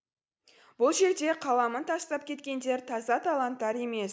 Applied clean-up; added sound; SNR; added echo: none; none; none; none.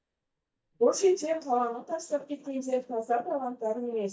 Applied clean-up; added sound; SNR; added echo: neural mask model DeepFilterNet 3.